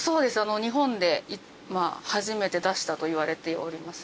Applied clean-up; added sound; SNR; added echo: none; none; none; none.